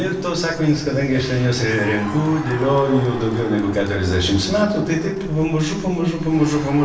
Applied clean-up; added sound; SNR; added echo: none; Crowd; 17 dB; reverberation time 0.9 s.